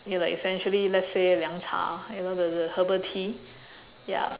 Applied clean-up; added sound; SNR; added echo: none; none; none; none.